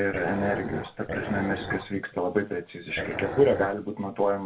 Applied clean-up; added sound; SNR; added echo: none; Dog; 7 dB; reverberation time 0.2 s.